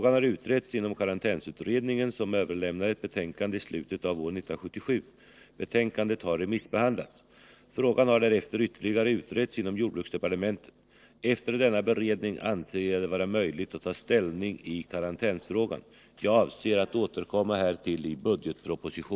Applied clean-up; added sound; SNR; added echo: neural separator model SepFormer DNS4.